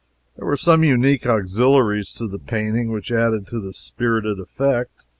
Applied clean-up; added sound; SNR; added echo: none; none; none; none.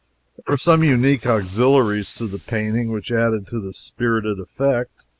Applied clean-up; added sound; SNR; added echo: neural mask model Resemble Enhance denoiser.